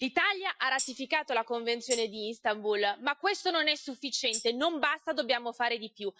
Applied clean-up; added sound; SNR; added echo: classical method Wiener filter.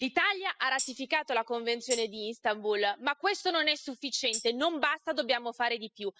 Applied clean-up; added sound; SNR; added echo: classical method spectral subtraction.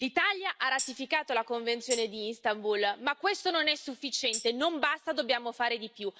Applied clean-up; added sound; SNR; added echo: none; Tambourine; 11 dB; none.